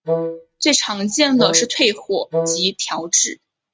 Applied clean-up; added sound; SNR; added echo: neural mask model RNNoise.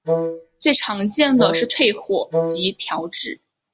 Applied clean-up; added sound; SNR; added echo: none; Wind instrument, woodwind instrument; 4 dB; none.